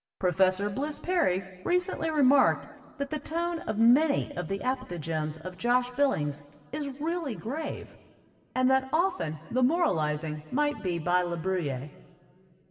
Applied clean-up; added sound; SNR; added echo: none; none; none; reverberation time 3.0 s.